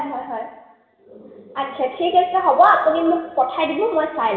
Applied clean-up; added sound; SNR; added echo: none; none; none; reverberation time 1.2 s.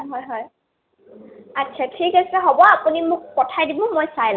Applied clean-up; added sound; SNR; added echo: none; none; none; none.